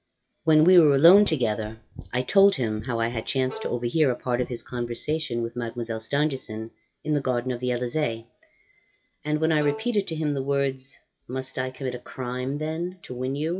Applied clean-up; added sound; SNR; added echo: classical method WPE with log-MMSE.